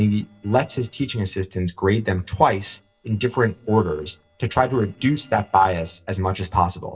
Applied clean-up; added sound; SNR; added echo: neural separator model SepFormer DNS4.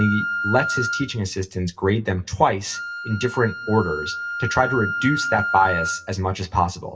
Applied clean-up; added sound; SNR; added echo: none; Wind instrument, woodwind instrument; 6 dB; reverberation time 0.2 s.